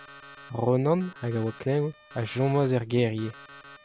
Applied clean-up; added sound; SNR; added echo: none; Alarm; 19 dB; none.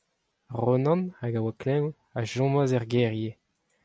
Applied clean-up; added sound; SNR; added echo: none; none; none; none.